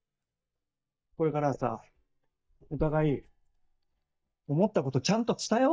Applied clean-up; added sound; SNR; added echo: neural mask model DeepFilterNet 3.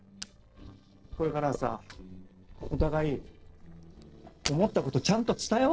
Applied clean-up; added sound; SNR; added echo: neural separator model SepFormer DNS4.